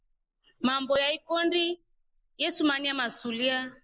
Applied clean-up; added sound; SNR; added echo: neural mask model Resemble Enhance denoiser.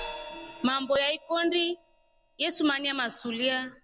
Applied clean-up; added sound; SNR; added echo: none; Crash cymbal; 16 dB; none.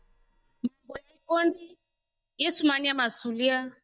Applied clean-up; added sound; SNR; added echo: neural mask model DeepFilterNet 3.